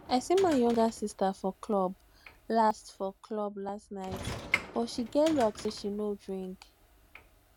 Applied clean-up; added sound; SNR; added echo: none; Sliding door / Train; 12 dB; none.